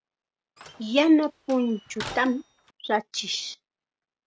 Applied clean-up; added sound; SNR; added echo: none; Slam; 16 dB; none.